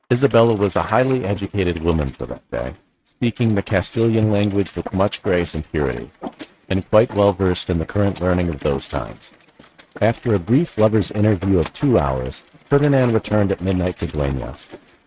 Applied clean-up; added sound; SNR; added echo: neural mask model RNNoise.